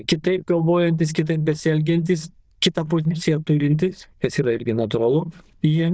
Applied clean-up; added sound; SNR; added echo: neural diffusion model UNIVERSE++.